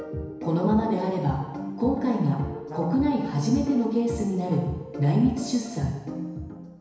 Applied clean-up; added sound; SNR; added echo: none; Brass instrument; 14 dB; reverberation time 1.0 s.